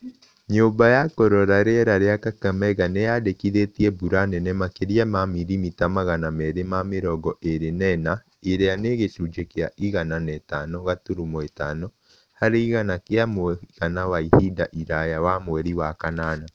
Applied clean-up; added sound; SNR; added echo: none; none; none; none.